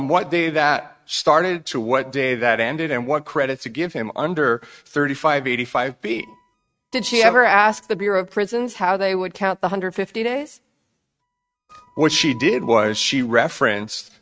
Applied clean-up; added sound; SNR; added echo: neural mask model RNNoise.